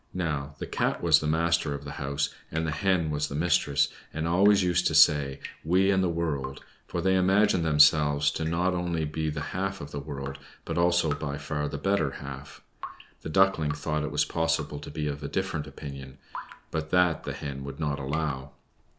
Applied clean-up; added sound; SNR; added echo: none; Drip; 20 dB; none.